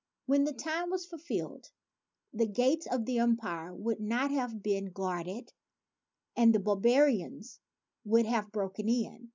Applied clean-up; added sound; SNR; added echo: none; none; none; none.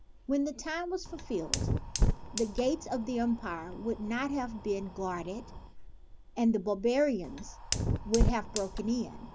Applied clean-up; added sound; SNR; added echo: none; Fire; 2 dB; none.